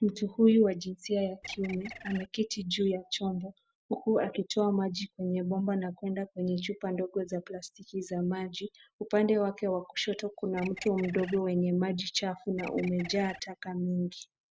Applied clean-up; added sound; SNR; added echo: none; Bird; 14 dB; none.